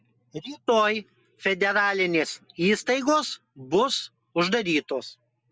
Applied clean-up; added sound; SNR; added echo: none; none; none; none.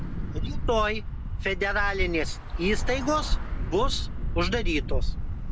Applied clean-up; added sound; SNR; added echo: none; Traffic noise, roadway noise / Bus; -1 dB; none.